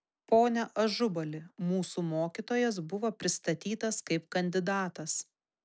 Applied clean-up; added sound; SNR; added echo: none; none; none; none.